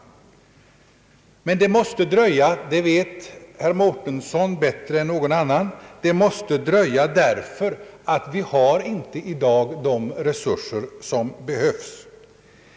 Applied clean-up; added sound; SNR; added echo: none; none; none; none.